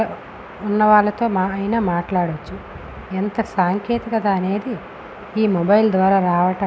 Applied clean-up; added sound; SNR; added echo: none; none; none; none.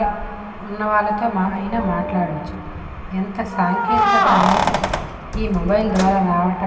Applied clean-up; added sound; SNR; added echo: none; Keys jangling; 2 dB; reverberation time 2.3 s.